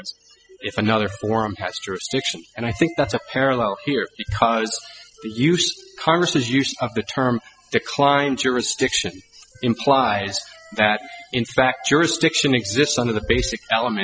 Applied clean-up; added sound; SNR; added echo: classical method spectral subtraction.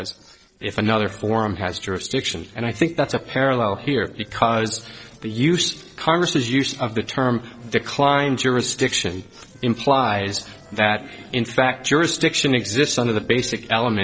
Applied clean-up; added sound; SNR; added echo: neural separator model SepFormer DNS4.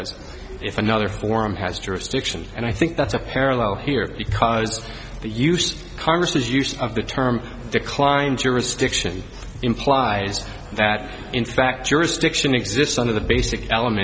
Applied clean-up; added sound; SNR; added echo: none; none; none; none.